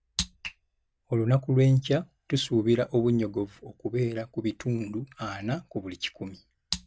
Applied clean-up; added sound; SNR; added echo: none; none; none; none.